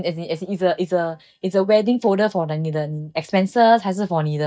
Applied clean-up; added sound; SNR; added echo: neural mask model DeepFilterNet 3.